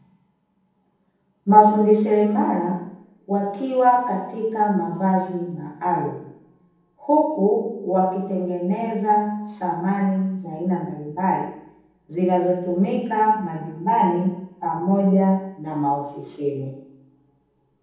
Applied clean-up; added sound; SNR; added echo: none; none; none; reverberation time 1.2 s.